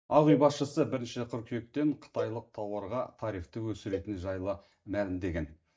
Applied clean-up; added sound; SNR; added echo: neural mask model DeepFilterNet 3.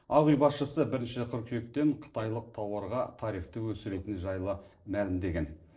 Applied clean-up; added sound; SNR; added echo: neural separator model SepFormer DNS4.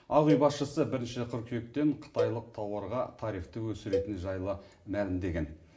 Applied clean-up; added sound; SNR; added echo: none; Cowbell; 8 dB; reverberation time 0.5 s.